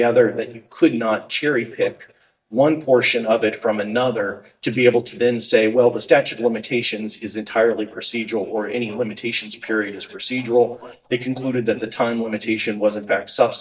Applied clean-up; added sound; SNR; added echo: neural mask model DeepFilterNet 3.